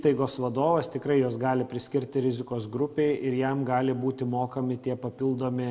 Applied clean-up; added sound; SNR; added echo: none; none; none; reverberation time 1.0 s.